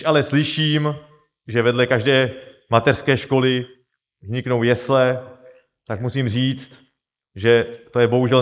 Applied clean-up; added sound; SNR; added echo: neural mask model Resemble Enhance denoiser.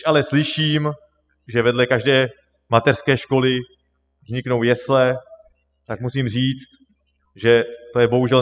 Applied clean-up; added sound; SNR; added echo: classical method spectral subtraction.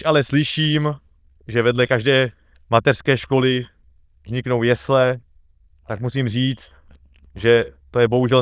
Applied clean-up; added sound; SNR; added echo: neural diffusion model UNIVERSE++.